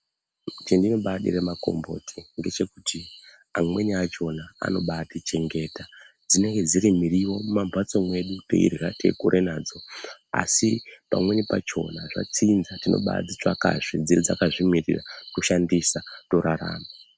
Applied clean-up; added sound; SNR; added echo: none; none; none; none.